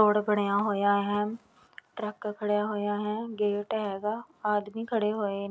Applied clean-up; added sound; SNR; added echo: none; none; none; none.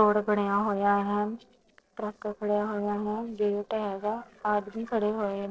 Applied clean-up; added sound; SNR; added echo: neural separator model SepFormer DNS4.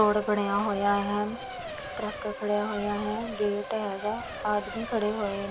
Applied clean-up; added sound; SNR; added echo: none; Race car, auto racing / Accelerating, revving, vroom / Mechanisms; 9 dB; none.